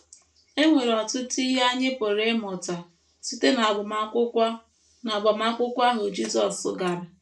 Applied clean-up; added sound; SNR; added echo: none; none; none; reverberation time 0.3 s.